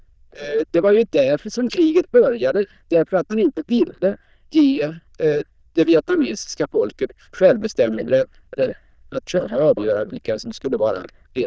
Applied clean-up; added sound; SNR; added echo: neural diffusion model UNIVERSE++.